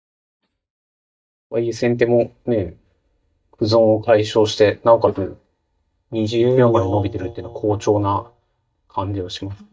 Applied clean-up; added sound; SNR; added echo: neural mask model DeepFilterNet 3.